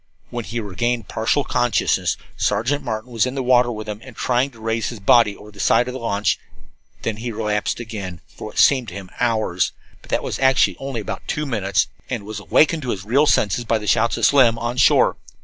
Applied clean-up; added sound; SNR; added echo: none; none; none; none.